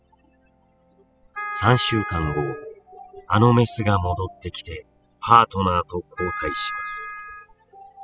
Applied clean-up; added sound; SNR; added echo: classical method spectral subtraction.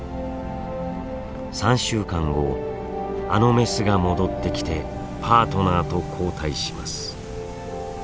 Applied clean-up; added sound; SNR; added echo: none; none; none; none.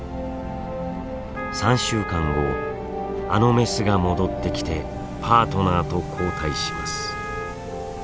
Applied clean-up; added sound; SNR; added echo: none; Wind instrument, woodwind instrument; 10 dB; none.